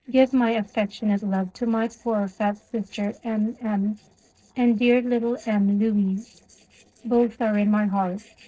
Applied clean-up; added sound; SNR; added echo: neural separator model SepFormer DNS4.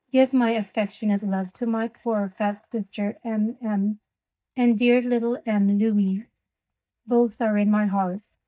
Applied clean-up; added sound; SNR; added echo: neural mask model DeepFilterNet 3.